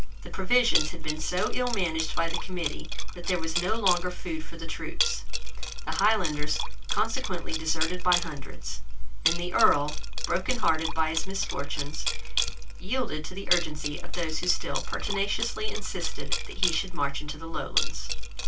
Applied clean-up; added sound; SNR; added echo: none; Liquid; 13 dB; reverberation time 0.2 s.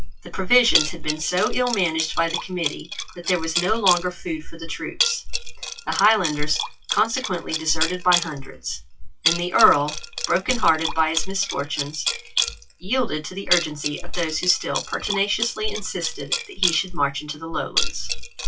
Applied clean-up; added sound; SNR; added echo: classical method WPE with log-MMSE.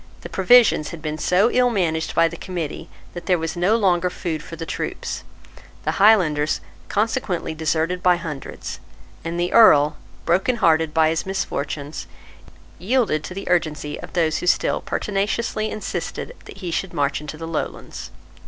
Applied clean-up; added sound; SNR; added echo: none; none; none; none.